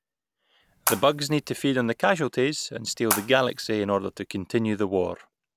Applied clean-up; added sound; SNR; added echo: none; Water / Splash, splatter; 8 dB; none.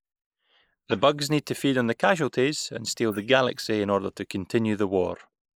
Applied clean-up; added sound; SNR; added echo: neural mask model Resemble Enhance denoiser.